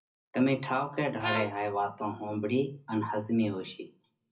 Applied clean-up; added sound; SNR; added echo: none; Harmonica; 5 dB; reverberation time 0.4 s.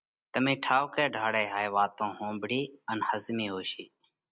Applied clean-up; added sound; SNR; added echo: none; none; none; none.